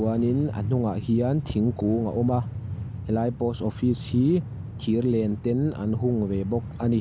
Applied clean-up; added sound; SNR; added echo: none; Train; 10 dB; none.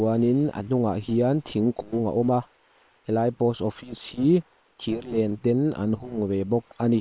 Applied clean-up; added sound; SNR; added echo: neural separator model SepFormer WHAM!.